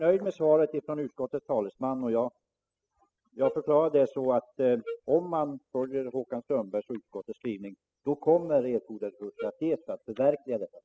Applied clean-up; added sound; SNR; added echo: classical method spectral subtraction.